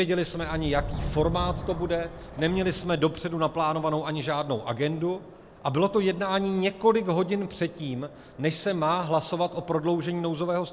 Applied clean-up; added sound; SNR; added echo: none; Subway, metro, underground; 13 dB; none.